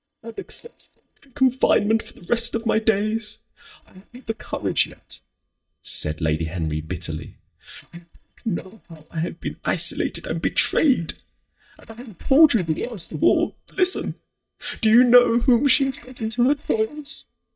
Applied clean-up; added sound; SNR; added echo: neural mask model DeepFilterNet 3.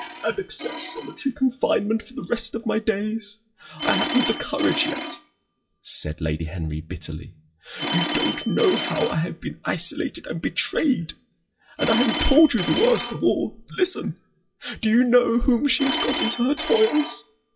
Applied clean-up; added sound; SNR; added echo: classical method WPE with log-MMSE.